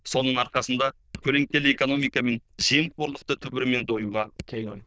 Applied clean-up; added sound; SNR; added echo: neural diffusion model UNIVERSE++.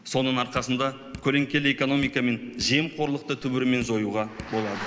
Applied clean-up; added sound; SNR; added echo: none; Drip; 19 dB; none.